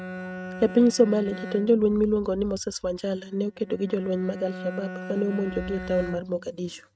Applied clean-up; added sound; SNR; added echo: neural mask model RNNoise.